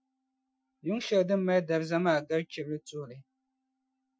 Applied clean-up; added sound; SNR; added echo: classical method Wiener filter.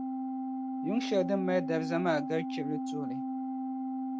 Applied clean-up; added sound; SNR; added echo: none; Organ; 1 dB; none.